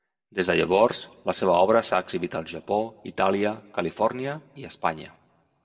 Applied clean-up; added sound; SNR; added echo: none; none; none; reverberation time 0.9 s.